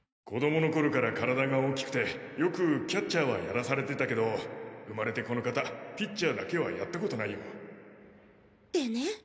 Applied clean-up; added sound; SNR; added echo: none; none; none; none.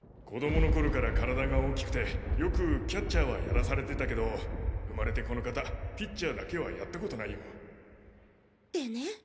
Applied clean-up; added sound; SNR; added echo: none; Thunder; -2 dB; none.